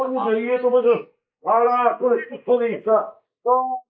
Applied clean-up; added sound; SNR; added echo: neural mask model Resemble Enhance denoiser.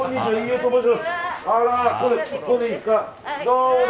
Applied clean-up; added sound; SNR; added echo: none; none; none; none.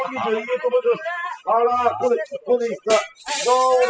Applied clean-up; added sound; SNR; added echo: classical method spectral subtraction.